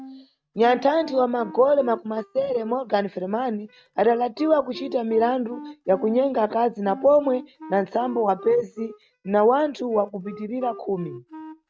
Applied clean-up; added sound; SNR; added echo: neural mask model RNNoise.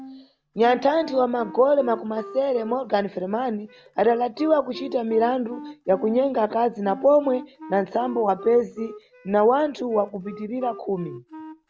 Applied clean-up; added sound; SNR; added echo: none; Wind instrument, woodwind instrument; 17 dB; none.